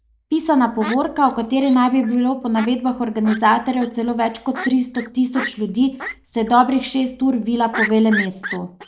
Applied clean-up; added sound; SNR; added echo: neural mask model Resemble Enhance denoiser.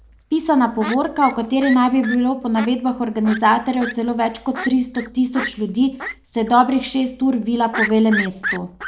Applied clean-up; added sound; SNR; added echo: none; Fowl; 12 dB; none.